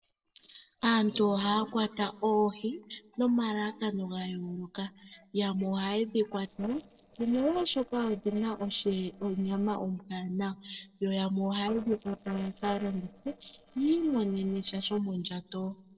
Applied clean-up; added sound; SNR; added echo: neural separator model SepFormer DNS4.